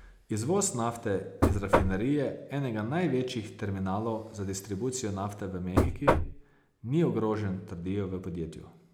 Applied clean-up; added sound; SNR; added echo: none; Knock; -4 dB; none.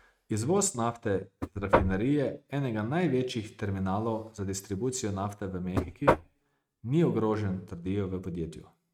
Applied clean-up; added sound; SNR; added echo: neural mask model RNNoise.